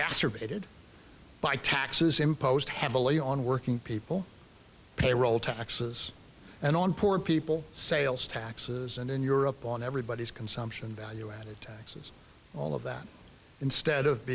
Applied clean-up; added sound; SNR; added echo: none; none; none; none.